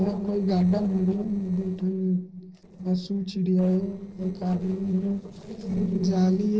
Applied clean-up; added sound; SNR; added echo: neural separator model SepFormer DNS4.